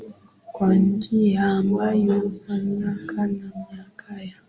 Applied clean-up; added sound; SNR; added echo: none; none; none; none.